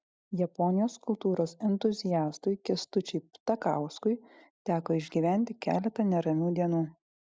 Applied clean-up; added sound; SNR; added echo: none; none; none; none.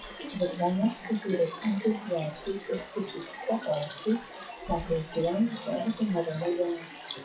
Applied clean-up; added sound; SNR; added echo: classical method WPE with log-MMSE.